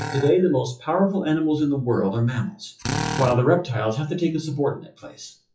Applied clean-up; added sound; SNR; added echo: classical method WPE with log-MMSE.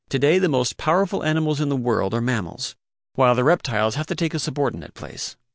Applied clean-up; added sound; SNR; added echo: none; none; none; none.